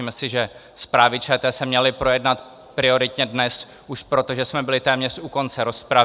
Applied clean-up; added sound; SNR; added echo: none; none; none; none.